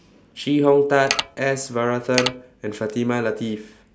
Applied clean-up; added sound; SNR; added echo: none; Mechanisms; 3 dB; none.